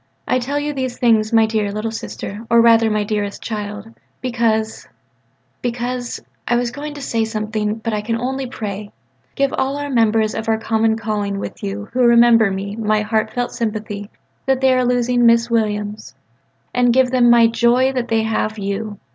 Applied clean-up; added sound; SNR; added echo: none; none; none; none.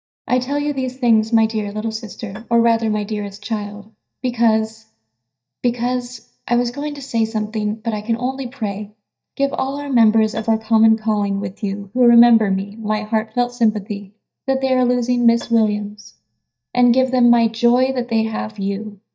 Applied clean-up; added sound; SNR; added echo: neural mask model DeepFilterNet 3.